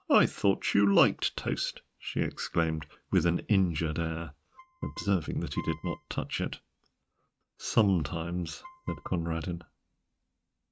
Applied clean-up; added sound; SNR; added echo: neural mask model RNNoise.